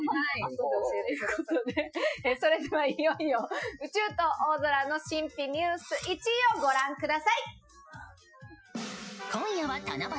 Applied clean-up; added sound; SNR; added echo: classical method Wiener filter.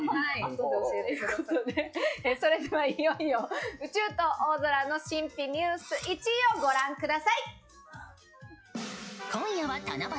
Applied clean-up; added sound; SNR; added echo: classical method log-MMSE.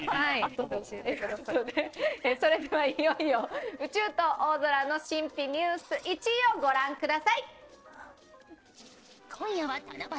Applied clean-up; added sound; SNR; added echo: neural separator model SepFormer DNS4.